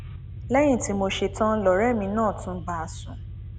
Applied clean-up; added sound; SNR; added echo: none; Engine starting / Car; 11 dB; none.